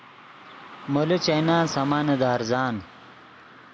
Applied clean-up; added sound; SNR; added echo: none; Car passing by / Traffic noise, roadway noise; 14 dB; none.